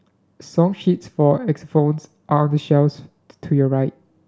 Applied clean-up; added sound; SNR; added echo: none; none; none; none.